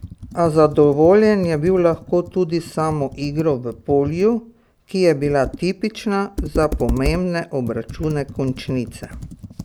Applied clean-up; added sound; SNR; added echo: none; Computer keyboard; 12 dB; none.